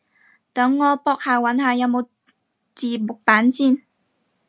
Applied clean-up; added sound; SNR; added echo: none; none; none; none.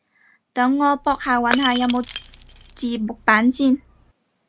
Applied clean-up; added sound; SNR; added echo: none; Shatter / Crushing; 12 dB; none.